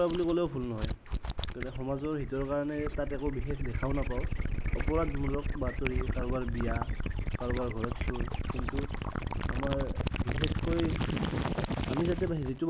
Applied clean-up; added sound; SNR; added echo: none; Gurgling / Liquid; -2 dB; none.